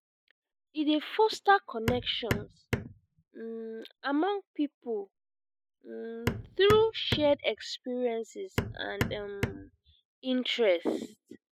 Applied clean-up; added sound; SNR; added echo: classical method spectral subtraction.